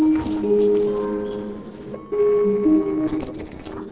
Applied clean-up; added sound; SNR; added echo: neural separator model SepFormer DNS4.